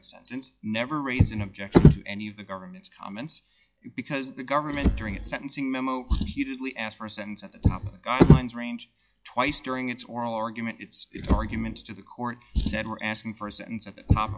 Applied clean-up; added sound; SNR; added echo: classical method log-MMSE.